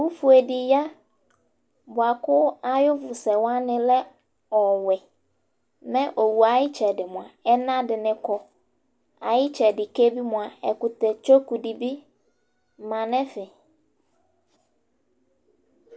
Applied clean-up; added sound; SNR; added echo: none; none; none; none.